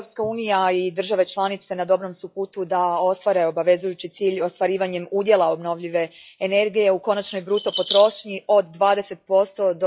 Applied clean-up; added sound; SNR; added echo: classical method log-MMSE.